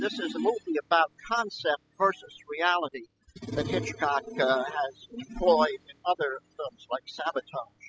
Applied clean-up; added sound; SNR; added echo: classical method spectral subtraction.